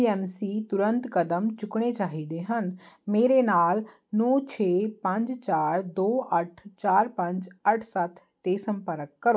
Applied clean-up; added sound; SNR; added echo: none; none; none; none.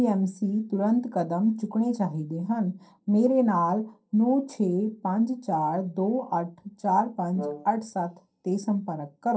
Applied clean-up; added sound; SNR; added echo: neural separator model SepFormer DNS4.